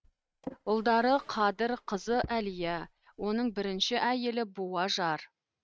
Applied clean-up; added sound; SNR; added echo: neural mask model RNNoise.